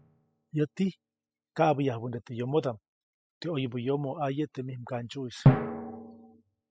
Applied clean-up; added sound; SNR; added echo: classical method spectral subtraction.